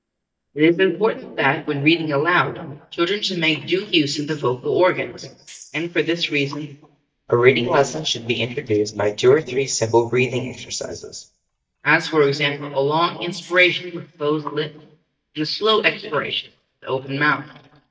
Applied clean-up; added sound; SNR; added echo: neural mask model DeepFilterNet 3.